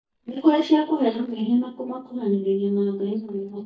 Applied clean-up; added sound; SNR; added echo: neural mask model DeepFilterNet 3.